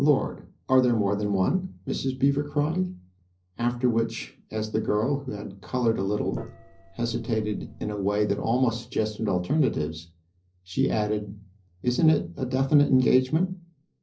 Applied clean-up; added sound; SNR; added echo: neural separator model SepFormer DNS4.